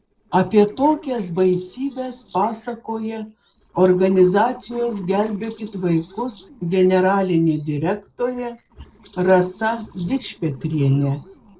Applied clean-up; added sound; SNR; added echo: neural separator model SepFormer DNS4.